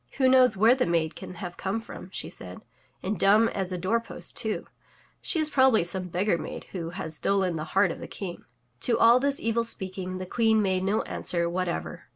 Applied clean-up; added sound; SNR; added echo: none; none; none; none.